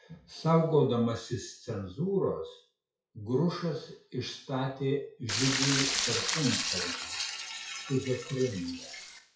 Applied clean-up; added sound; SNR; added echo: classical method WPE with log-MMSE.